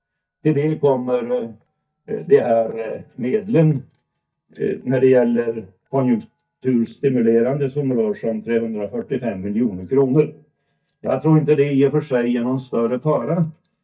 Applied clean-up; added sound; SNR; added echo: neural mask model DeepFilterNet 3.